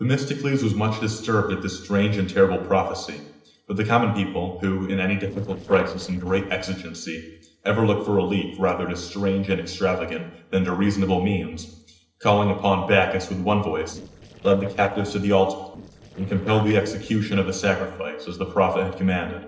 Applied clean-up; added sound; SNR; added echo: neural separator model SepFormer DNS4.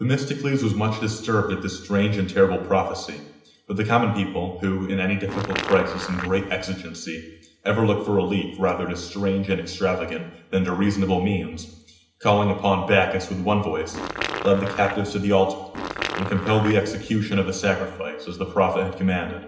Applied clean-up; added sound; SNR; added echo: none; Fart; 8 dB; reverberation time 0.9 s.